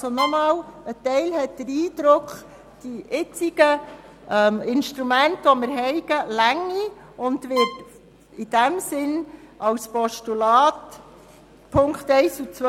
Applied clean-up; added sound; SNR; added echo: none; Bowed string instrument; 9 dB; none.